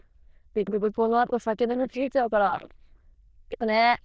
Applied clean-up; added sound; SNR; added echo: neural diffusion model UNIVERSE++.